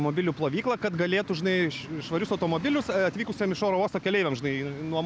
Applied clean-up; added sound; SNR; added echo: none; none; none; none.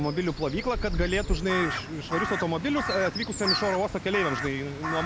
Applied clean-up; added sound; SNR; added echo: none; Crow; 4 dB; none.